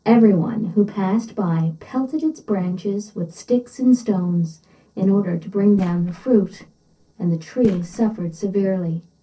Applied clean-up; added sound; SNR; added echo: neural separator model SepFormer DNS4.